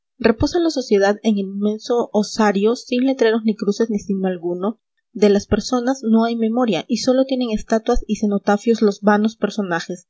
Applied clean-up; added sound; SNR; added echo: none; none; none; none.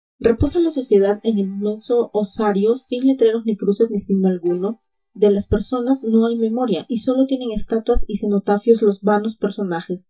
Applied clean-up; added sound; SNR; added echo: neural mask model DeepFilterNet 3.